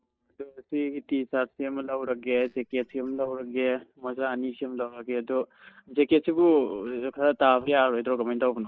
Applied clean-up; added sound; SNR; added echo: neural mask model DeepFilterNet 3.